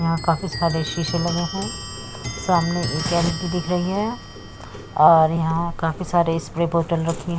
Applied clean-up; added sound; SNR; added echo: none; Clock; 11 dB; none.